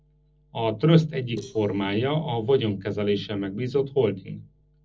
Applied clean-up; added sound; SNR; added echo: neural separator model SepFormer DNS4.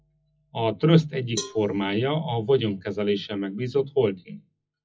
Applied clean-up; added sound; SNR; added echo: classical method WPE with log-MMSE.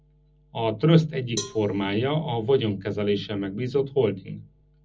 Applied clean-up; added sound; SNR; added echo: none; Cowbell; 16 dB; reverberation time 0.4 s.